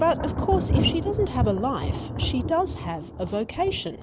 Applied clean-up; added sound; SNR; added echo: none; Thunder; 2 dB; none.